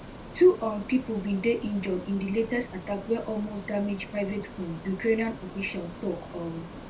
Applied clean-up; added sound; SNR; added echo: none; Ocean; 14 dB; reverberation time 0.2 s.